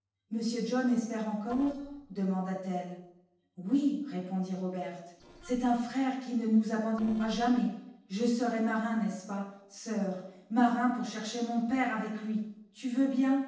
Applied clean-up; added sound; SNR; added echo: neural separator model SepFormer DNS4.